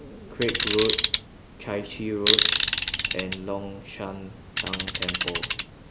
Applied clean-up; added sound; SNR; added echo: none; Tools; -4 dB; none.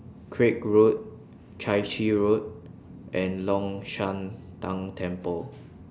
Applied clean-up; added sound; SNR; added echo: none; none; none; none.